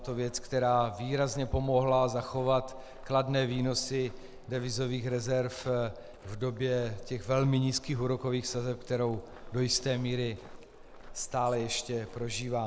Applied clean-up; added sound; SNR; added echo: none; Walk, footsteps; 16 dB; none.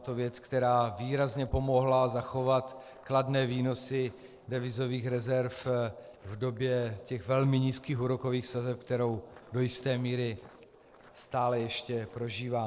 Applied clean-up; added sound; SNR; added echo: neural separator model SepFormer DNS4.